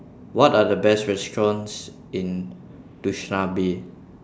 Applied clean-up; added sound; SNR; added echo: none; none; none; none.